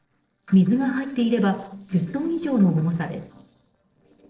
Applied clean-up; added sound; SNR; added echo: neural separator model SepFormer DNS4.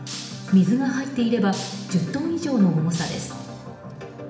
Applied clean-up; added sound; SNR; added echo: none; Shatter; 18 dB; reverberation time 0.8 s.